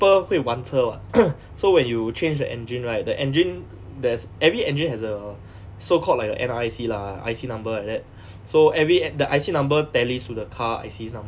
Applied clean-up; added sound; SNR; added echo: none; none; none; none.